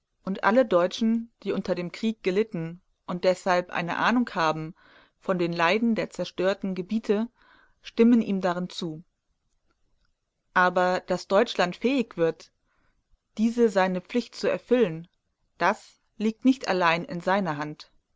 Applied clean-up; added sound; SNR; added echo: none; none; none; none.